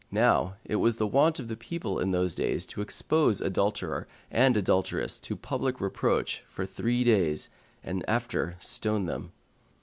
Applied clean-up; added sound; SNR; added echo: none; none; none; none.